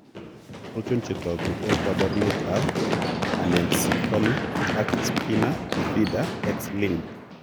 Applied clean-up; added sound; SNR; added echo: none; Run; -1 dB; none.